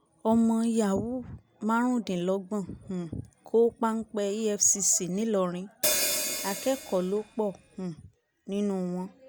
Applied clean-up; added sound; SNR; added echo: none; Hi-hat; 3 dB; none.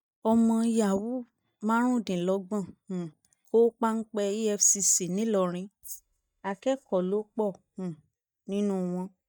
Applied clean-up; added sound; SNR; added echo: neural mask model DeepFilterNet 3.